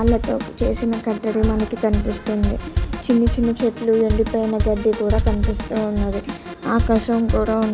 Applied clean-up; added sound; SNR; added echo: none; Drum kit; 3 dB; none.